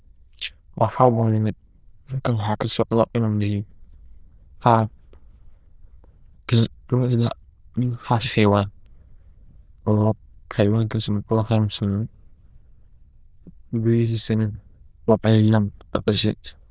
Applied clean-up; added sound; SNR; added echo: neural diffusion model UNIVERSE++.